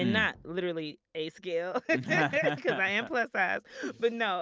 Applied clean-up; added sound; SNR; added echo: none; none; none; none.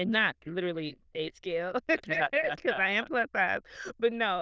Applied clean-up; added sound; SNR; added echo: neural diffusion model UNIVERSE++.